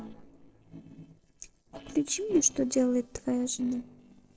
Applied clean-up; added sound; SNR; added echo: neural separator model SepFormer DNS4.